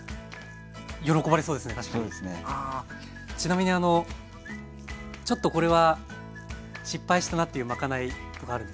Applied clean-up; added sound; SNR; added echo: none; none; none; none.